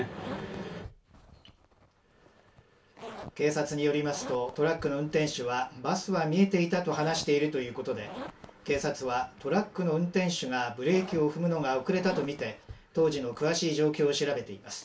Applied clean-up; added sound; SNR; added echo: none; Zipper (clothing); 18 dB; reverberation time 0.2 s.